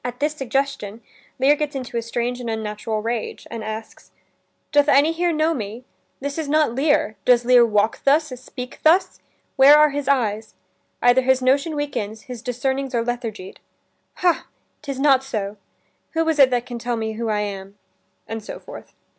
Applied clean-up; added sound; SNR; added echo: none; none; none; none.